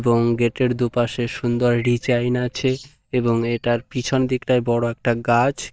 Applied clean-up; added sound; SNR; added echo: neural mask model DeepFilterNet 3.